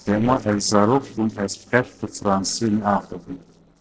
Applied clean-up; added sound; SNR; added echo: neural separator model SepFormer DNS4.